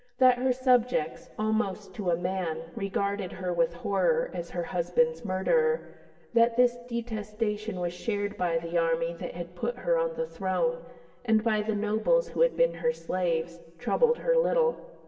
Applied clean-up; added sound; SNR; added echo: none; none; none; reverberation time 1.5 s.